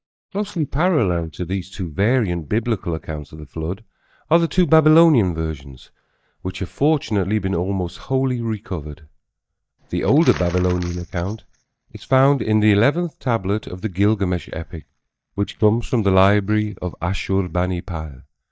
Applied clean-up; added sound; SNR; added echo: neural mask model DeepFilterNet 3.